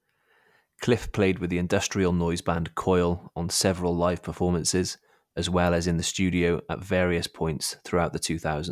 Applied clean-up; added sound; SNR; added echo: none; none; none; none.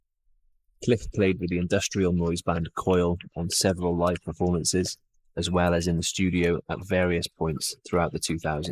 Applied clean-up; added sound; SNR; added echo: neural mask model Resemble Enhance denoiser.